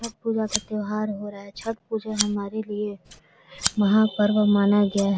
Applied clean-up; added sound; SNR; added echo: none; Scissors; 12 dB; none.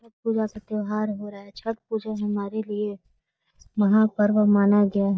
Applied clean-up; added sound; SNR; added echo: neural mask model DeepFilterNet 3.